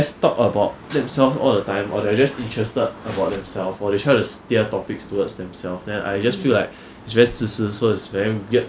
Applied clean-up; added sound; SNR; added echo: none; none; none; none.